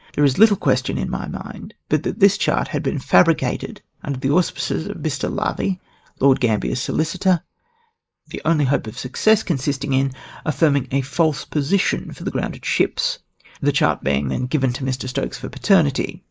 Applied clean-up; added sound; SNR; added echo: neural mask model Resemble Enhance denoiser.